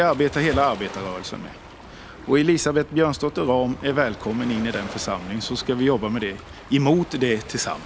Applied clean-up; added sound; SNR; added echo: none; Waves, surf; 15 dB; none.